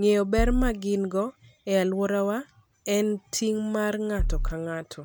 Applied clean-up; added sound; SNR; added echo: none; Bass drum; -2 dB; none.